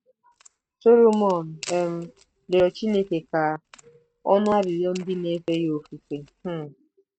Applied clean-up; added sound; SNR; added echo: neural mask model RNNoise.